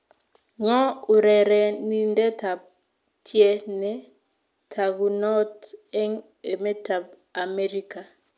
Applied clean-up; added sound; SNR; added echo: none; none; none; none.